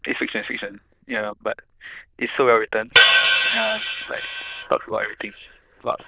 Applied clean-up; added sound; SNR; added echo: neural diffusion model UNIVERSE++.